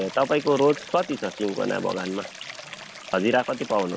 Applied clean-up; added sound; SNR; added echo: none; Stream; 15 dB; none.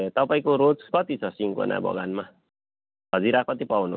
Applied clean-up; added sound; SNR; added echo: none; none; none; none.